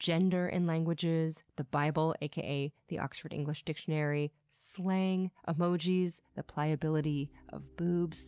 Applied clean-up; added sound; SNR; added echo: none; none; none; none.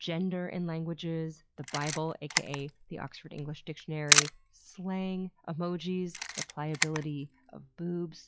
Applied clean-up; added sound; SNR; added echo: classical method log-MMSE.